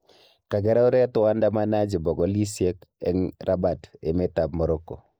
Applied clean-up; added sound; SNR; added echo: neural mask model Resemble Enhance denoiser.